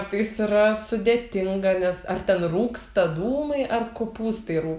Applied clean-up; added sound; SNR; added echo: none; none; none; none.